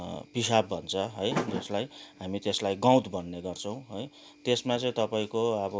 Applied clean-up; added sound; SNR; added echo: none; none; none; none.